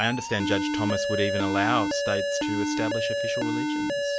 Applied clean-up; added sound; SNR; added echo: none; Alarm; -2 dB; none.